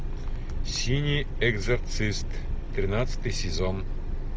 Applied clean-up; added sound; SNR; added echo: none; none; none; none.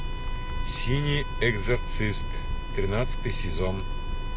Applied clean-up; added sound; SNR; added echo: none; Bowed string instrument; 16 dB; none.